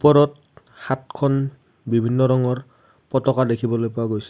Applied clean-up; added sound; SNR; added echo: none; none; none; none.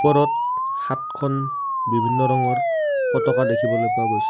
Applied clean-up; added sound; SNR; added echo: none; Siren; -2 dB; none.